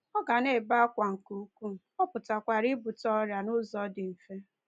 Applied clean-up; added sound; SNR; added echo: none; none; none; none.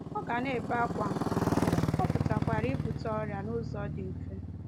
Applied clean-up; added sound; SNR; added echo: none; Motorcycle; -4 dB; none.